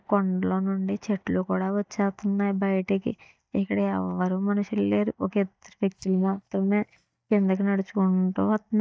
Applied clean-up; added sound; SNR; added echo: neural mask model DeepFilterNet 3.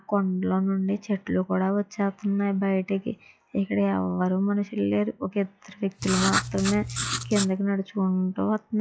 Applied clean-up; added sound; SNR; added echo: classical method log-MMSE.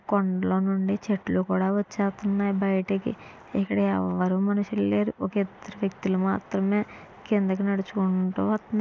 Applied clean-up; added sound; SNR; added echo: none; none; none; none.